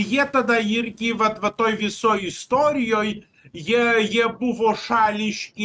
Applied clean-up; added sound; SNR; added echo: neural mask model RNNoise.